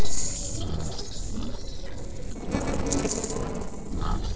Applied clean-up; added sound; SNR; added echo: neural separator model SepFormer DNS4.